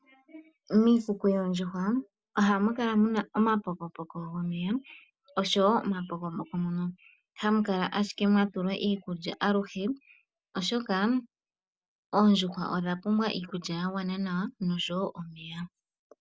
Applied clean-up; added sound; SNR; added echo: none; none; none; none.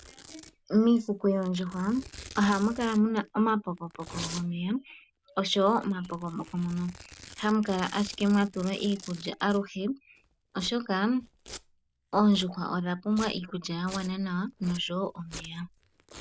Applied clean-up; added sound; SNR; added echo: none; Domestic sounds, home sounds; 19 dB; none.